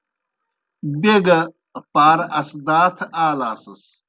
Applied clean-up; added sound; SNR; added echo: none; none; none; none.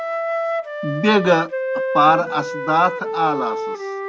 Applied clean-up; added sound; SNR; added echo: none; Wind instrument, woodwind instrument; 4 dB; none.